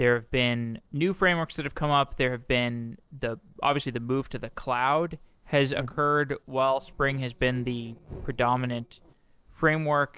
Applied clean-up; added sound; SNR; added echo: neural separator model SepFormer DNS4.